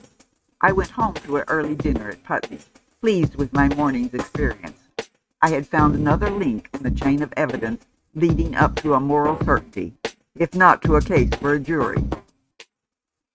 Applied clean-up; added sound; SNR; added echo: neural mask model RNNoise.